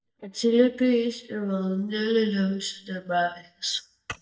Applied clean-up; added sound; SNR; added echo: neural mask model DeepFilterNet 3.